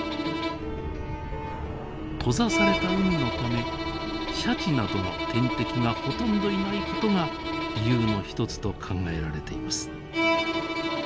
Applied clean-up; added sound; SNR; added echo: none; Bowed string instrument; 3 dB; none.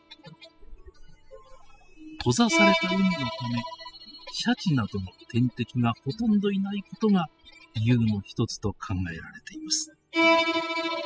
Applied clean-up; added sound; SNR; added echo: classical method spectral subtraction.